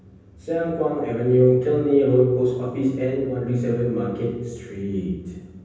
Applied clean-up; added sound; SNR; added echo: none; none; none; reverberation time 1.1 s.